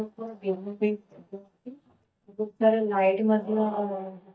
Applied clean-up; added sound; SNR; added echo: neural mask model DeepFilterNet 3.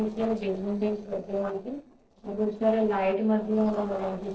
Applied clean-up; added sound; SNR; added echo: neural separator model SepFormer DNS4.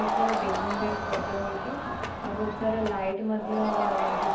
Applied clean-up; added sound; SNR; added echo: none; Crowd; -1 dB; reverberation time 0.7 s.